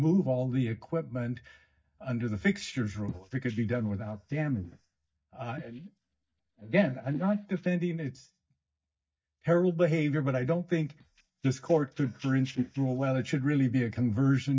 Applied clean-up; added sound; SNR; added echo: neural mask model DeepFilterNet 3.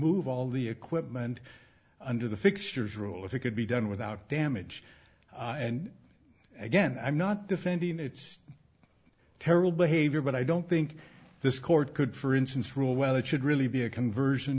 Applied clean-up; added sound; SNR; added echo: none; none; none; none.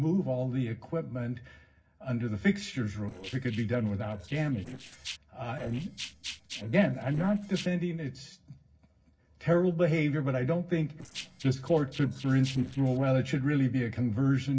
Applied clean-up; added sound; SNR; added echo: neural separator model SepFormer DNS4.